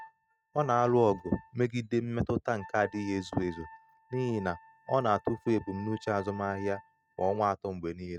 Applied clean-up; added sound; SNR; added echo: neural mask model RNNoise.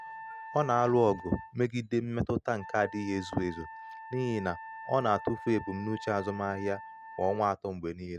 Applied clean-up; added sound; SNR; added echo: none; Wind instrument, woodwind instrument; 14 dB; none.